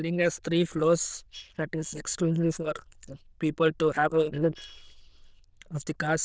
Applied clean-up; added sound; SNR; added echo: neural diffusion model UNIVERSE++.